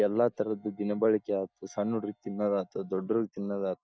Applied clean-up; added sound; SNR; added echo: neural mask model DeepFilterNet 3.